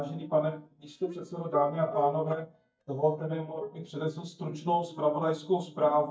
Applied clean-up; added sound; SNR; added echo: neural mask model DeepFilterNet 3.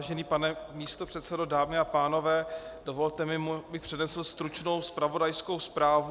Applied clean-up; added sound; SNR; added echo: none; none; none; none.